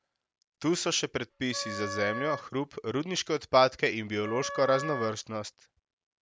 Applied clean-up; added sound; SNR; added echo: none; Wind instrument, woodwind instrument; 9 dB; none.